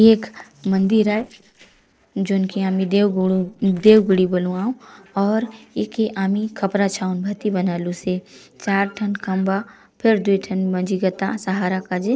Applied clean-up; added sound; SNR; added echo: neural separator model SepFormer DNS4.